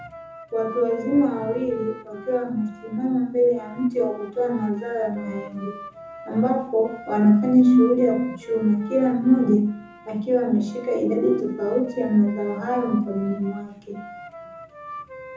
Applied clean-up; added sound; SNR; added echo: none; Wind instrument, woodwind instrument; 18 dB; reverberation time 0.5 s.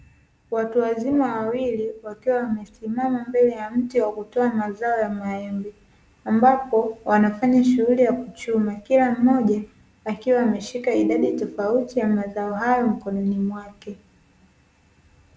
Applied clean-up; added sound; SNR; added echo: none; none; none; none.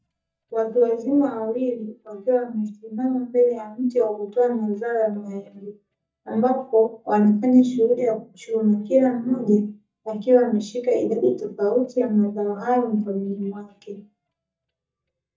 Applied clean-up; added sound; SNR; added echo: neural mask model DeepFilterNet 3.